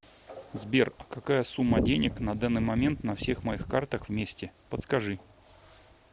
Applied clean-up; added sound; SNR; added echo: none; none; none; none.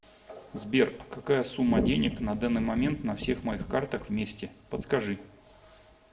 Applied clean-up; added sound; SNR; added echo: none; none; none; reverberation time 0.6 s.